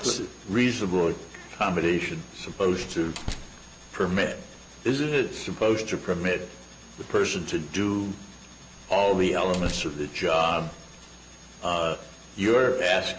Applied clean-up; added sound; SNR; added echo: none; Slam; 14 dB; none.